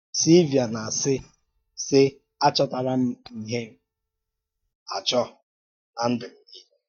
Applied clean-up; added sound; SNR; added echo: neural mask model DeepFilterNet 3.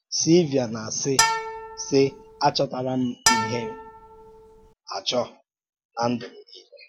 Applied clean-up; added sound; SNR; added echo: none; Bowed string instrument; 1 dB; none.